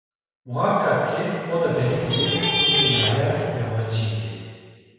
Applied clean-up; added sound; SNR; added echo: none; Traffic noise, roadway noise / Vehicle horn, car horn, honking; -1 dB; reverberation time 1.9 s.